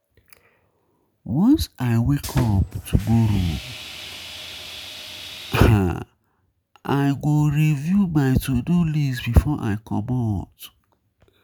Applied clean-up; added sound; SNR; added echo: none; Sawing; 14 dB; none.